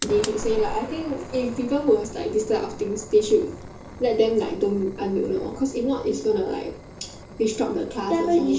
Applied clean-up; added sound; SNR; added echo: none; Fire; 13 dB; reverberation time 0.2 s.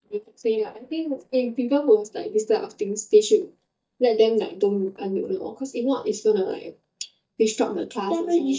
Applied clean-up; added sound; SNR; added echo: neural mask model DeepFilterNet 3.